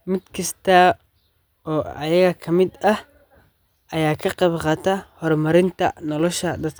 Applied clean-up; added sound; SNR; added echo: none; none; none; none.